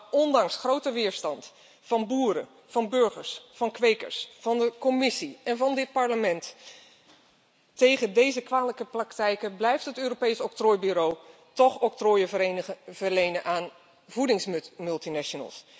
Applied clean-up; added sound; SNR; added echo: none; none; none; none.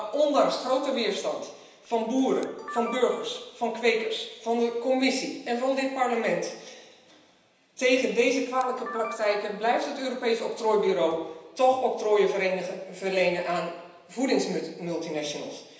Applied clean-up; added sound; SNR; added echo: none; Camera; 16 dB; reverberation time 0.9 s.